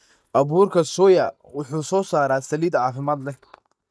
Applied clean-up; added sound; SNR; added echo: neural mask model DeepFilterNet 3.